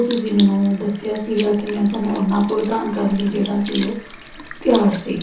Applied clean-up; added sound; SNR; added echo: none; Sink (filling or washing) / Liquid; 14 dB; reverberation time 0.8 s.